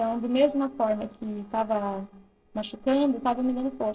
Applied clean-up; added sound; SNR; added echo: neural separator model SepFormer DNS4.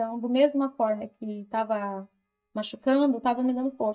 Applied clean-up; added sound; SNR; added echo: neural mask model DeepFilterNet 3.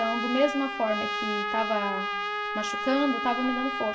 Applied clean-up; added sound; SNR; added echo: none; Trumpet; 2 dB; reverberation time 0.8 s.